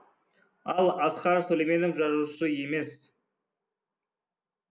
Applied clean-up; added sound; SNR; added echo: none; none; none; none.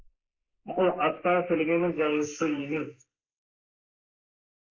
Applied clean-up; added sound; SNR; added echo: neural mask model Resemble Enhance denoiser.